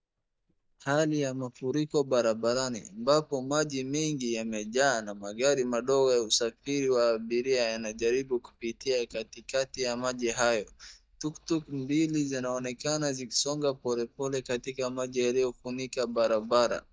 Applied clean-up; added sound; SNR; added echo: neural mask model DeepFilterNet 3.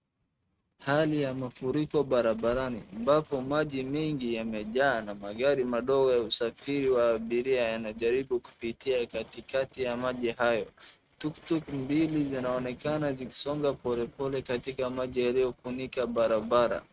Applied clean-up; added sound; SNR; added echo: neural mask model RNNoise.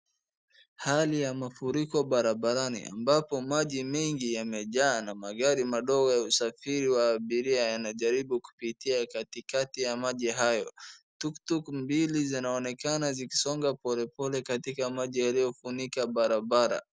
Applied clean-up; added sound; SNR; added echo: none; none; none; none.